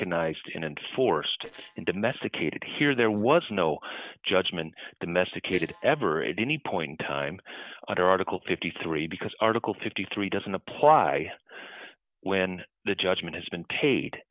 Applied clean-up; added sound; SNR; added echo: neural separator model SepFormer DNS4.